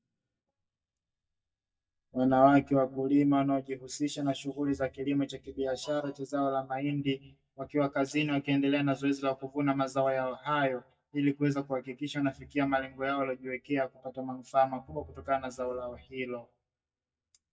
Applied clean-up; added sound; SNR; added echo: neural mask model DeepFilterNet 3.